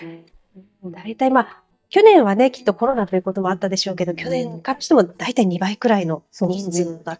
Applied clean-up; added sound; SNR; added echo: neural mask model DeepFilterNet 3.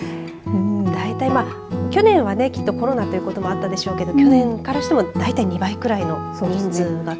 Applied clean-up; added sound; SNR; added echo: none; none; none; none.